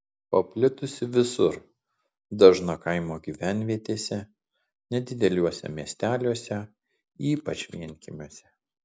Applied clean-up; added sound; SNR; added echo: none; none; none; none.